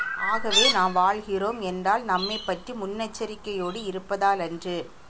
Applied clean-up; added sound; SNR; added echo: none; Chirp, tweet; 5 dB; none.